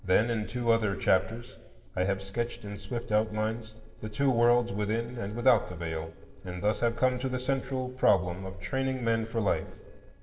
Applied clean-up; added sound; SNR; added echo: neural separator model SepFormer DNS4.